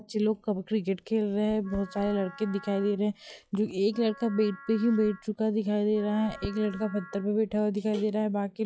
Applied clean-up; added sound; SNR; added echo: classical method log-MMSE.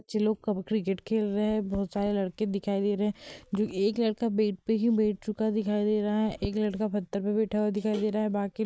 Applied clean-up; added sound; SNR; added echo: none; none; none; none.